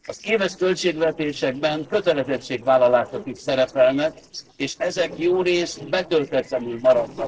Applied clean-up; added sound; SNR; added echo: neural separator model SepFormer DNS4.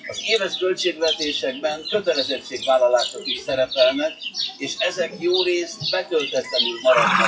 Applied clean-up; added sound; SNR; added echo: classical method WPE with log-MMSE.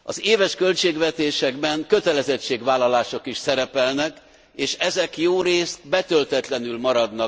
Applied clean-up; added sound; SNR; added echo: none; none; none; none.